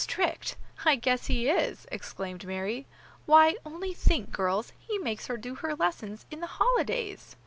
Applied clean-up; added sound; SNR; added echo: none; none; none; none.